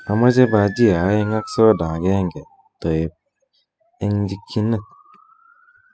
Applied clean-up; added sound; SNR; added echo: classical method spectral subtraction.